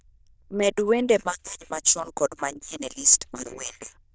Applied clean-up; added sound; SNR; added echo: neural diffusion model UNIVERSE++.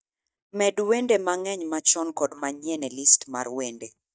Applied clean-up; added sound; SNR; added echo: neural mask model DeepFilterNet 3.